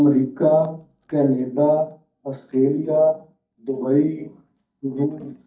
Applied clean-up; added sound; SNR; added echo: neural mask model DeepFilterNet 3.